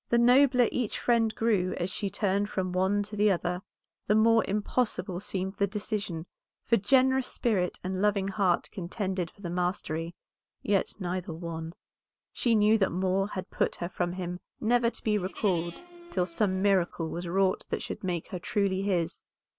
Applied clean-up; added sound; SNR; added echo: none; Livestock, farm animals, working animals; 18 dB; none.